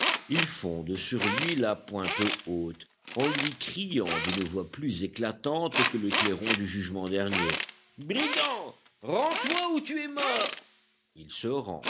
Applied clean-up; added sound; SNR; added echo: none; Tools; 2 dB; none.